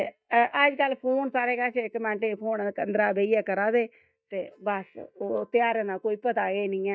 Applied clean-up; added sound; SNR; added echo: neural mask model DeepFilterNet 3.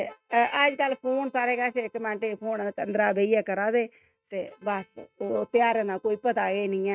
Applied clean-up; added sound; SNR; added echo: neural mask model RNNoise.